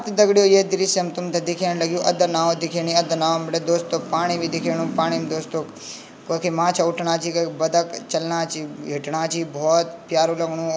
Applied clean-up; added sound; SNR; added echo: none; none; none; none.